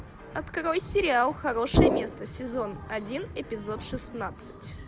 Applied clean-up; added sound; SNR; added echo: none; Brass instrument; -1 dB; none.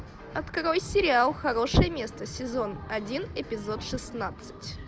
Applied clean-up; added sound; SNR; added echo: none; none; none; none.